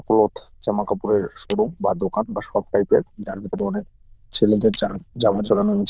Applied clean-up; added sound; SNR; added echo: neural diffusion model UNIVERSE++.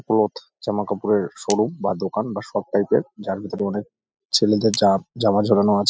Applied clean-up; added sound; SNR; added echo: classical method spectral subtraction.